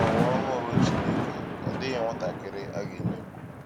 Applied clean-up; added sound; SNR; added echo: none; Thunder / Rain; -4 dB; none.